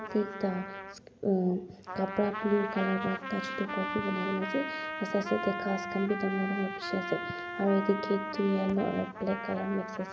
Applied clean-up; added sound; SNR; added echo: none; Trumpet; 6 dB; none.